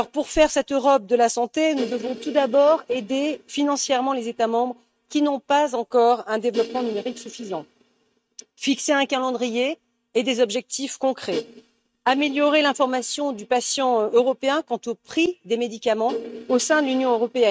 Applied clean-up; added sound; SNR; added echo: neural mask model RNNoise.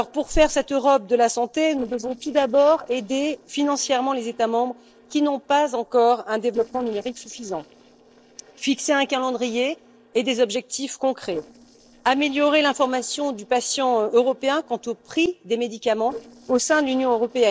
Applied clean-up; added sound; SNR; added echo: neural separator model SepFormer DNS4.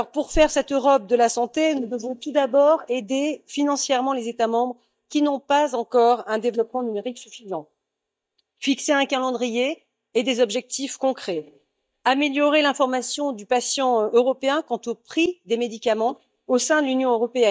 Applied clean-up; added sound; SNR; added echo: neural mask model DeepFilterNet 3.